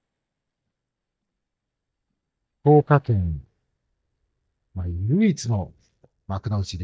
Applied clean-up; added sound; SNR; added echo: neural mask model DeepFilterNet 3.